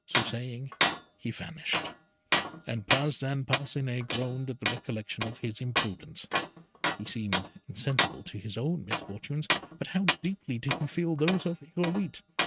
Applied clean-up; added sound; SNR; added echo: neural mask model RNNoise.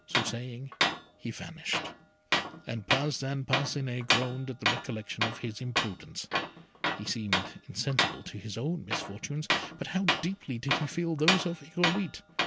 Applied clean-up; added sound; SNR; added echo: none; Tools; -1 dB; none.